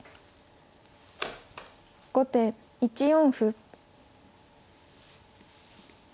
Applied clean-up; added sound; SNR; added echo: none; none; none; none.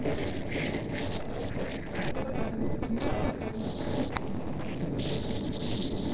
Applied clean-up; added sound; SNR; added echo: neural separator model SepFormer DNS4.